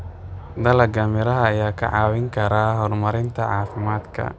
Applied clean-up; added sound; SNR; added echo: none; none; none; none.